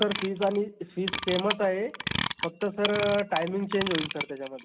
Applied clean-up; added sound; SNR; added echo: none; Clock; 2 dB; none.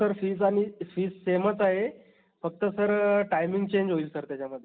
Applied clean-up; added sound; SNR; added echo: none; none; none; none.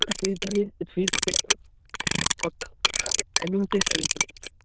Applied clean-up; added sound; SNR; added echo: neural diffusion model UNIVERSE++.